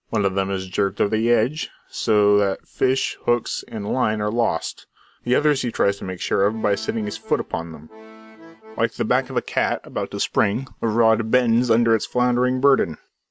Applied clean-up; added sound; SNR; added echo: none; Accordion; 19 dB; none.